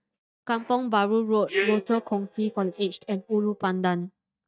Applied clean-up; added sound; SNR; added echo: neural mask model DeepFilterNet 3.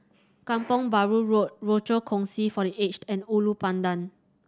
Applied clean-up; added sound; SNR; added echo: none; none; none; none.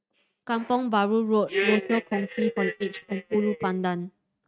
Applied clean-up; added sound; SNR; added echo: neural mask model RNNoise.